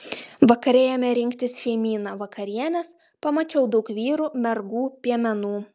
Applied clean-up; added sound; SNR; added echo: none; none; none; none.